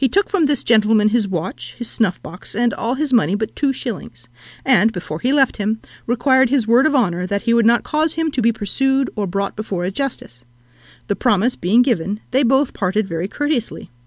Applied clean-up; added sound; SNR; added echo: none; none; none; none.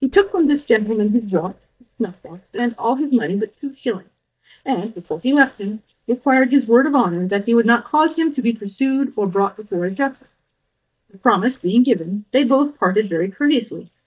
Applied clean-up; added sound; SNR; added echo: neural mask model DeepFilterNet 3.